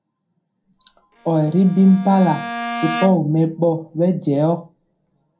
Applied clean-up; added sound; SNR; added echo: none; Bowed string instrument; 11 dB; reverberation time 0.2 s.